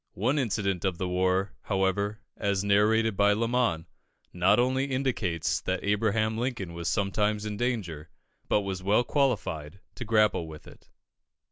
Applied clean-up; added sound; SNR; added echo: none; none; none; none.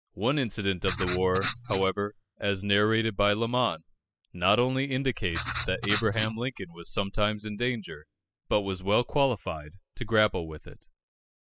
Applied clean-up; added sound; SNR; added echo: classical method spectral subtraction.